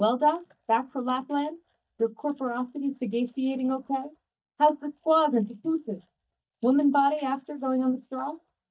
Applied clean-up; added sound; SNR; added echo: neural mask model DeepFilterNet 3.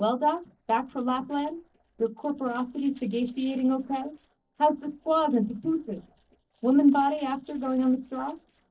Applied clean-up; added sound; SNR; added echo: neural separator model SepFormer DNS4.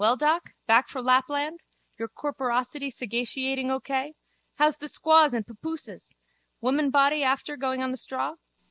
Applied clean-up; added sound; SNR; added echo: none; none; none; none.